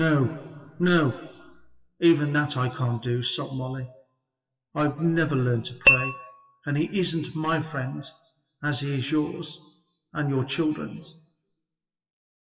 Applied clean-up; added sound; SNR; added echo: classical method WPE with log-MMSE.